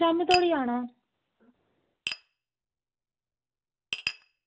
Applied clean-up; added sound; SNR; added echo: none; Tap; 8 dB; none.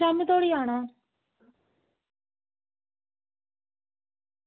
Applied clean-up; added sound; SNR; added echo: none; none; none; none.